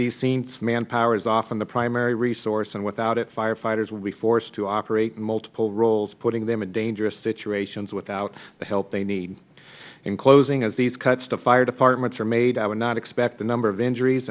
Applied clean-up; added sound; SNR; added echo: none; none; none; none.